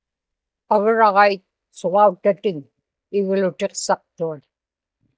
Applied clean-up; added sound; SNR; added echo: neural mask model DeepFilterNet 3.